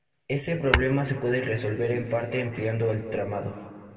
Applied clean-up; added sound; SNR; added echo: none; Tap / Hammer / Glass; 7 dB; reverberation time 2.3 s.